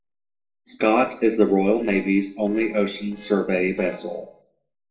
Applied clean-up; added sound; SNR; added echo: neural separator model SepFormer DNS4.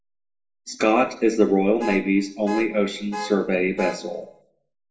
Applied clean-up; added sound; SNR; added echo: none; Alarm / Car; 12 dB; reverberation time 0.4 s.